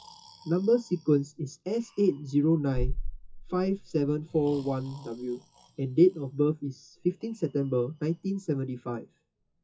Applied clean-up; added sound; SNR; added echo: classical method WPE with log-MMSE.